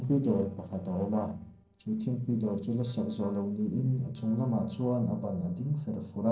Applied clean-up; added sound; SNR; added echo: neural separator model SepFormer DNS4.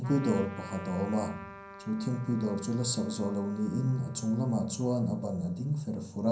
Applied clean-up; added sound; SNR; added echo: none; Trumpet; 17 dB; reverberation time 0.6 s.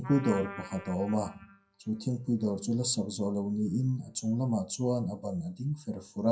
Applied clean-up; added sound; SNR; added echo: classical method WPE with log-MMSE.